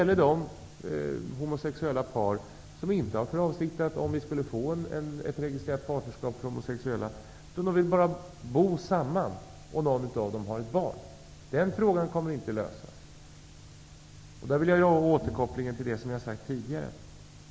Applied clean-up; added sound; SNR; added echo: none; none; none; none.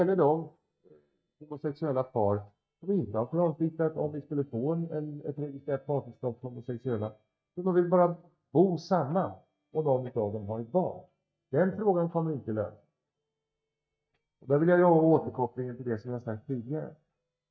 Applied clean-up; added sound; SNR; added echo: neural mask model DeepFilterNet 3.